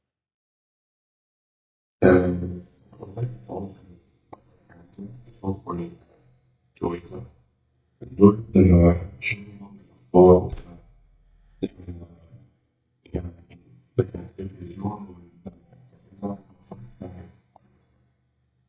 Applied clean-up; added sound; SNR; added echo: neural mask model DeepFilterNet 3.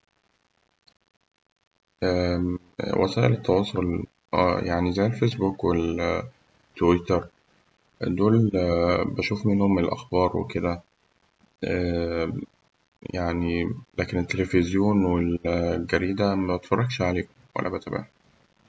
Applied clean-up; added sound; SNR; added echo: none; none; none; none.